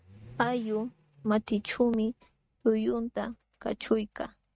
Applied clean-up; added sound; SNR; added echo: neural mask model RNNoise.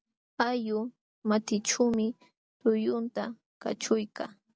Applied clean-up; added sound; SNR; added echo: none; none; none; none.